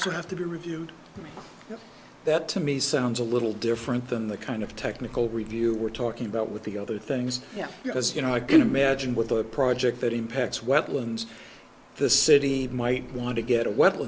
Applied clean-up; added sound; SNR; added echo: none; Bird; 18 dB; none.